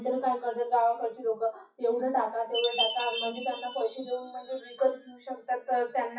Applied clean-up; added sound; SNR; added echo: classical method WPE with log-MMSE.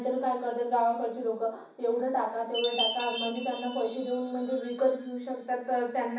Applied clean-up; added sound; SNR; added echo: none; Chime; 10 dB; reverberation time 0.7 s.